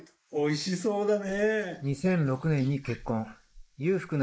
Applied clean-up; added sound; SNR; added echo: neural mask model Resemble Enhance denoiser.